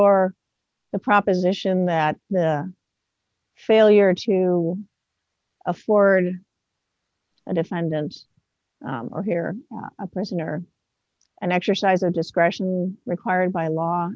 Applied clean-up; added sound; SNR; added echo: none; none; none; none.